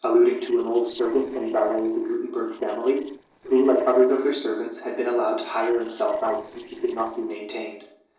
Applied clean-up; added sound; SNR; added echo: neural separator model SepFormer DNS4.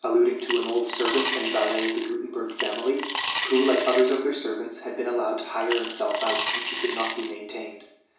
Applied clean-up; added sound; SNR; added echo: none; Coin (dropping) / Glass; -1 dB; reverberation time 0.6 s.